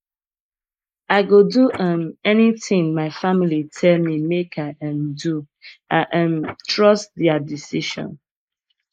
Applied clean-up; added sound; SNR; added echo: neural mask model Resemble Enhance denoiser.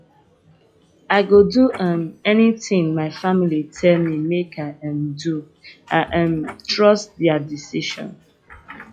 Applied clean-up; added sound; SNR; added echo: classical method log-MMSE.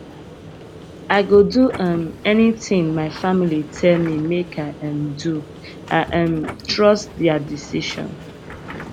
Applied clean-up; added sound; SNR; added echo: none; Subway, metro, underground; 15 dB; none.